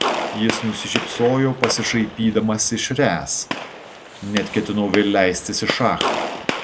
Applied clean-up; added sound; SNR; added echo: none; Gunshot, gunfire; 6 dB; none.